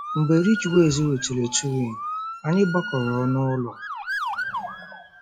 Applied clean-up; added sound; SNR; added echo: classical method log-MMSE.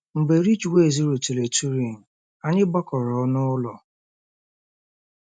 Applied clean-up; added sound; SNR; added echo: none; none; none; none.